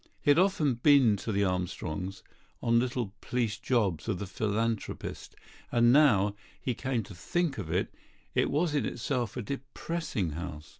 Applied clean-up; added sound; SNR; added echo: none; none; none; none.